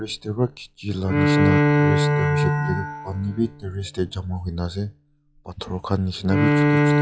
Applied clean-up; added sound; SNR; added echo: classical method log-MMSE.